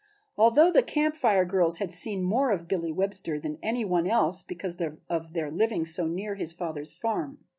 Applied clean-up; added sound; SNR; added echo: none; none; none; none.